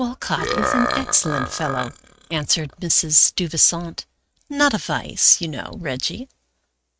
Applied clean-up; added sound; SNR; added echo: neural mask model RNNoise.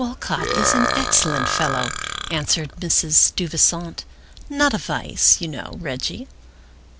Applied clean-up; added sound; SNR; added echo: none; Burping, eructation; 2 dB; none.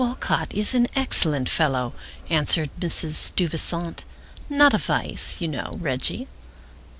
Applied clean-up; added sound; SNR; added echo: none; none; none; none.